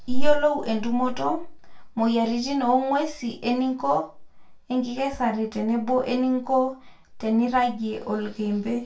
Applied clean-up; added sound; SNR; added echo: none; none; none; reverberation time 0.3 s.